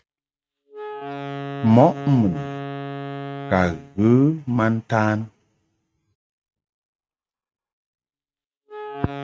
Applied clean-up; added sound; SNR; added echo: neural mask model RNNoise.